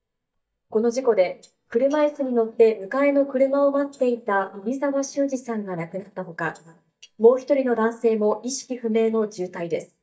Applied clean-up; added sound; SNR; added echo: neural mask model DeepFilterNet 3.